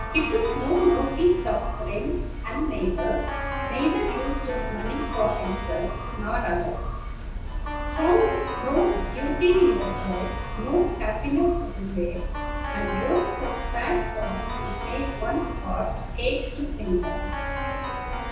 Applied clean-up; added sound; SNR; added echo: none; Keyboard (musical); 4 dB; reverberation time 0.9 s.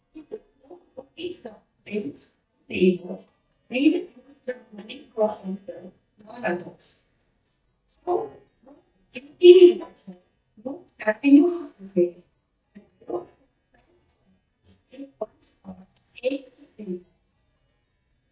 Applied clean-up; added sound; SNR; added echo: neural mask model DeepFilterNet 3.